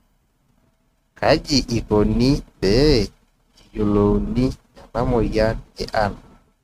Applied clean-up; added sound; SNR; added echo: neural mask model RNNoise.